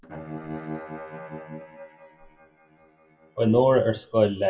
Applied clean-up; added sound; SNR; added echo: classical method WPE with log-MMSE.